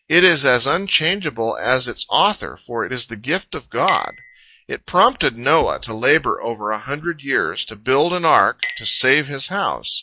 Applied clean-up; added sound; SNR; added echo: classical method log-MMSE.